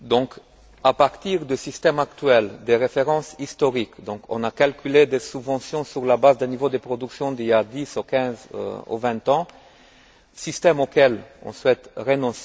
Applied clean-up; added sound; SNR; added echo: none; none; none; none.